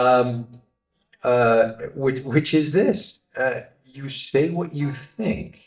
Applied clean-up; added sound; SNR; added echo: neural mask model DeepFilterNet 3.